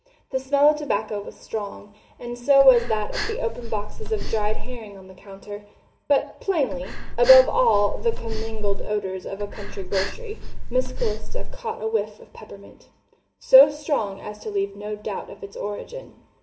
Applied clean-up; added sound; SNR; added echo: none; Breathing; -3 dB; reverberation time 0.9 s.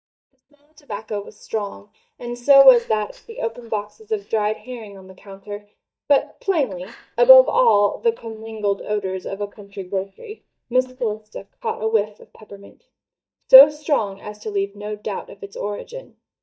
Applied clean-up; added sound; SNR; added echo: neural mask model DeepFilterNet 3.